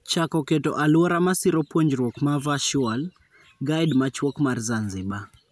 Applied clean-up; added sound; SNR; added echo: none; none; none; none.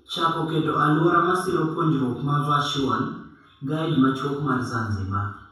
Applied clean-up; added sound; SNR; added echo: none; none; none; reverberation time 0.7 s.